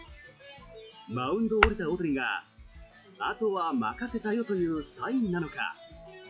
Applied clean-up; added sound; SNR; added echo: classical method log-MMSE.